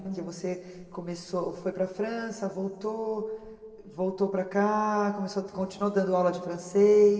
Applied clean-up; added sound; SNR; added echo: neural separator model SepFormer DNS4.